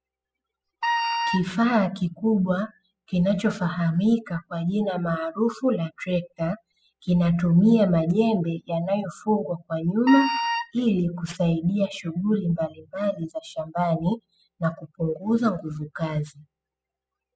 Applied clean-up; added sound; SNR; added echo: classical method spectral subtraction.